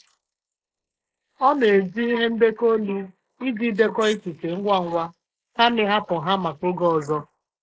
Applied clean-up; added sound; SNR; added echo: neural mask model Resemble Enhance denoiser.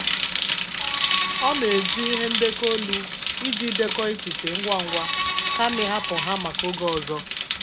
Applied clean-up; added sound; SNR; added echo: none; Bicycle + Screech; -4 dB; none.